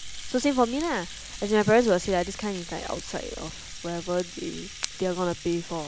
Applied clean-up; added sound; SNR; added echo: none; Fire + Rattle (instrument); 11 dB; none.